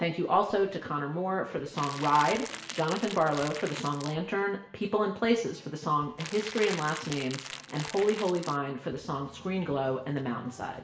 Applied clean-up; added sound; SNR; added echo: none; Crackle; 11 dB; reverberation time 0.7 s.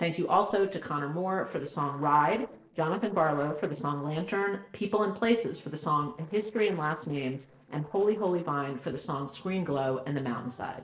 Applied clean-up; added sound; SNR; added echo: neural separator model SepFormer DNS4.